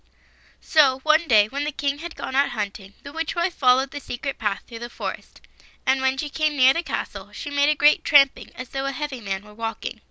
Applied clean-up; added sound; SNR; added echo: none; none; none; none.